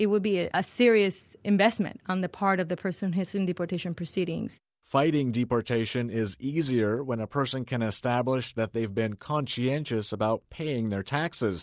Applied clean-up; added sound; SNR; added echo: none; none; none; none.